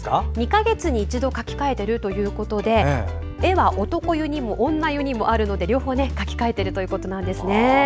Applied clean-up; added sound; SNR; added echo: none; none; none; none.